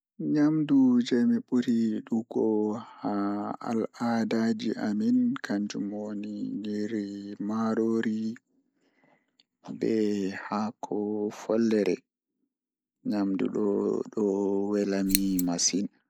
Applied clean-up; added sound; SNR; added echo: neural mask model Resemble Enhance denoiser.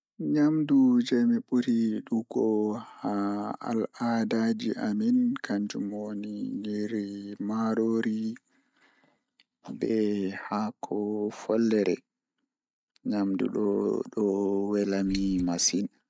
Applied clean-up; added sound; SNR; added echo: neural mask model RNNoise.